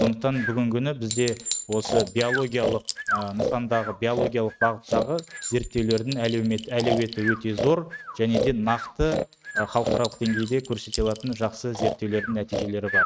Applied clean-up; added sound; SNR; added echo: neural mask model RNNoise.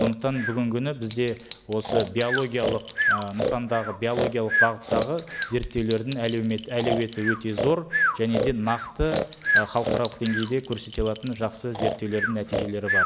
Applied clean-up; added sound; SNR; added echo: none; Breathing + Chink, clink; 1 dB; none.